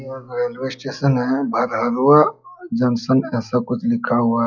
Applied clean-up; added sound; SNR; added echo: classical method log-MMSE.